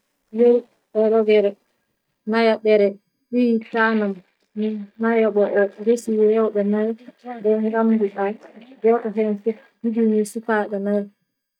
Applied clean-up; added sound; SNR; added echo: neural mask model DeepFilterNet 3.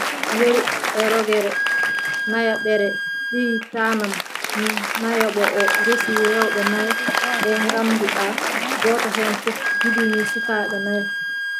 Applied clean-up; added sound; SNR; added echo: none; Applause + Wind instrument, woodwind instrument; 0 dB; none.